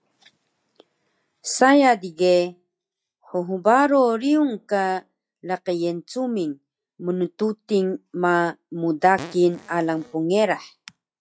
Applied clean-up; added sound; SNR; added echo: classical method log-MMSE.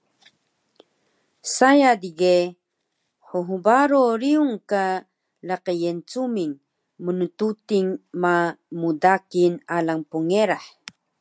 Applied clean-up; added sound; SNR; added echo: none; none; none; none.